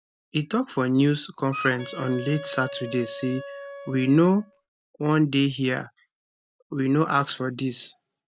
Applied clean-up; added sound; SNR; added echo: none; Wind instrument, woodwind instrument; 13 dB; none.